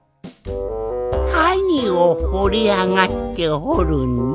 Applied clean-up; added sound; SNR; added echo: none; none; none; none.